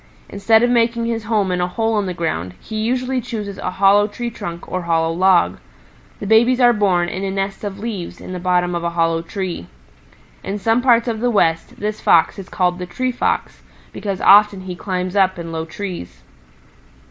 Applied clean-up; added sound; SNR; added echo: none; none; none; none.